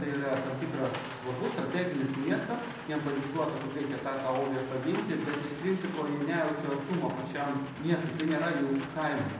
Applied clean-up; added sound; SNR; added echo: none; Rain; 13 dB; reverberation time 0.8 s.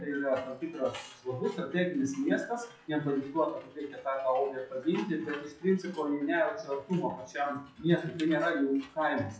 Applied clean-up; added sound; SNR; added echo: classical method WPE with log-MMSE.